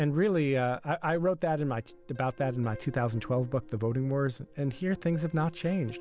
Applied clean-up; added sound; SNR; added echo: none; none; none; none.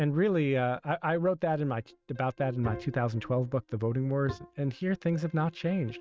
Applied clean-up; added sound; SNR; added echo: neural mask model RNNoise.